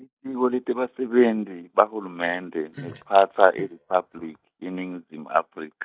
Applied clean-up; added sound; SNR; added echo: neural mask model DeepFilterNet 3.